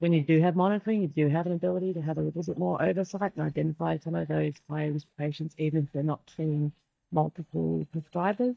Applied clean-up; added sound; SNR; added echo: neural mask model DeepFilterNet 3.